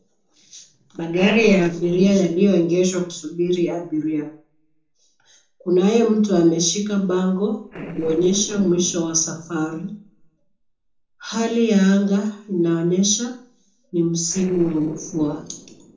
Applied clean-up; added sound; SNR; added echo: neural separator model SepFormer DNS4.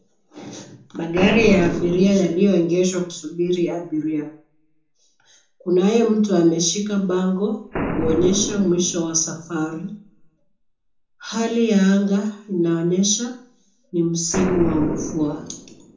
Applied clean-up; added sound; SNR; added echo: none; Boom; 10 dB; reverberation time 1.0 s.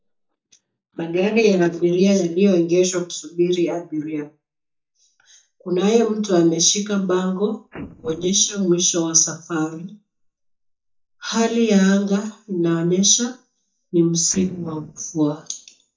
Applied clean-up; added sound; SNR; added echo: neural mask model DeepFilterNet 3.